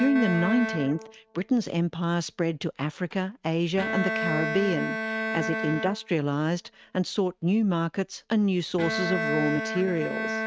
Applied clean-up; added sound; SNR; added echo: neural mask model RNNoise.